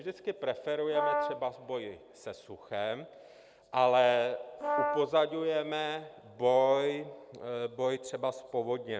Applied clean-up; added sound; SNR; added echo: none; Brass instrument; 2 dB; none.